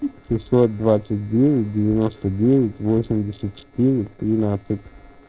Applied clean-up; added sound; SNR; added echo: neural separator model SepFormer DNS4.